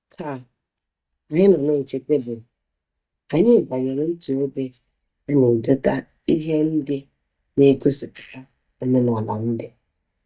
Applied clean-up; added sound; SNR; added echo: neural mask model DeepFilterNet 3.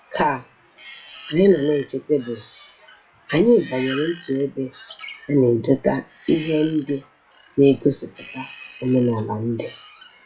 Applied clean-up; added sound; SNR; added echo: classical method WPE with log-MMSE.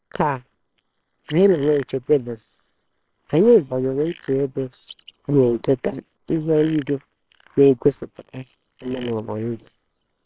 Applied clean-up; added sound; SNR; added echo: neural separator model SepFormer WHAMR!.